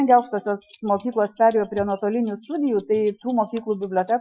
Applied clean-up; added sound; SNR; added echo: classical method Wiener filter.